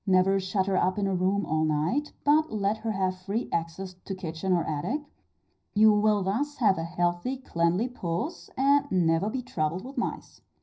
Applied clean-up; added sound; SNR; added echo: none; none; none; reverberation time 0.4 s.